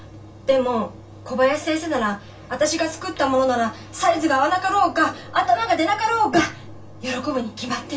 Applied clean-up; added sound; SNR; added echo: none; none; none; reverberation time 0.2 s.